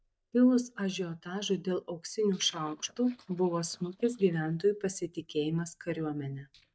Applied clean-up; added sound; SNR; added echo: neural mask model DeepFilterNet 3.